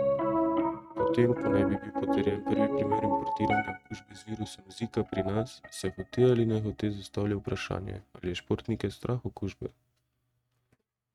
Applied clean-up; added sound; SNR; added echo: neural mask model RNNoise.